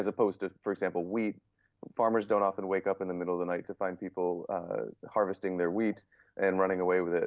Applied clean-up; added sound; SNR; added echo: none; none; none; none.